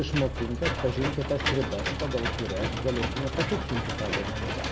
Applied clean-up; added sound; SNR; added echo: none; Engine / Mechanisms; 0 dB; none.